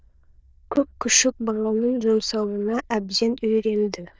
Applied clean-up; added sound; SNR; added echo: neural diffusion model UNIVERSE++.